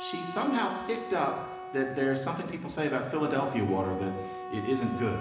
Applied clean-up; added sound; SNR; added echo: none; Wind instrument, woodwind instrument; 10 dB; reverberation time 1.0 s.